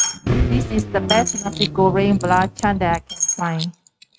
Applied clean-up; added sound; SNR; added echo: neural mask model RNNoise.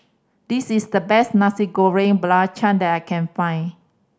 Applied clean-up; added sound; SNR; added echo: none; none; none; none.